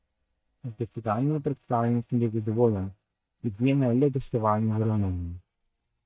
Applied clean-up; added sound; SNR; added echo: neural mask model DeepFilterNet 3.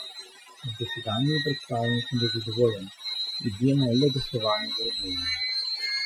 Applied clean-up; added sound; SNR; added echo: classical method Wiener filter.